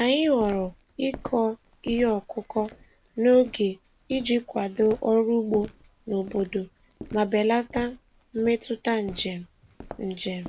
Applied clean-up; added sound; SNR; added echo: none; Walk, footsteps; 18 dB; none.